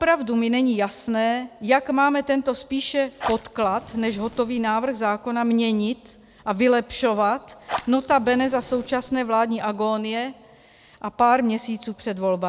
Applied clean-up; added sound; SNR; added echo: none; Fire; 17 dB; none.